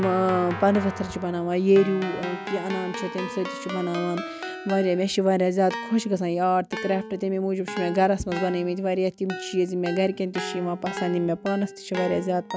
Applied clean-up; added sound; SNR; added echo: none; Keyboard (musical); 11 dB; none.